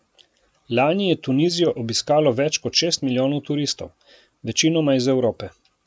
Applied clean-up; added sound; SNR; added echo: none; none; none; none.